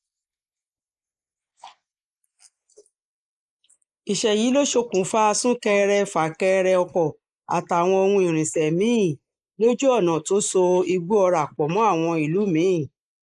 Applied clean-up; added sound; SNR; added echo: neural mask model Resemble Enhance denoiser.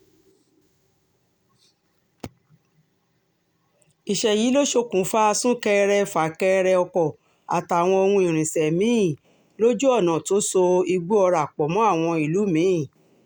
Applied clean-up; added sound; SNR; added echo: none; none; none; none.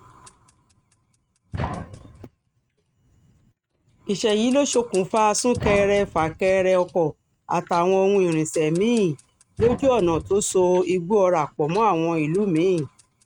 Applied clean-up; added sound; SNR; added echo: neural mask model RNNoise.